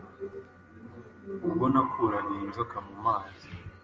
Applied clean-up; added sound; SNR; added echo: none; none; none; none.